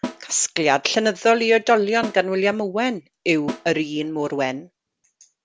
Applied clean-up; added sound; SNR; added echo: none; Snare drum; 15 dB; none.